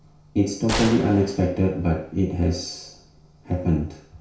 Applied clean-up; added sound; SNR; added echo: none; Gunshot, gunfire; 11 dB; reverberation time 0.6 s.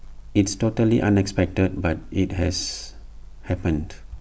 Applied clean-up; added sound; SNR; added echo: none; none; none; none.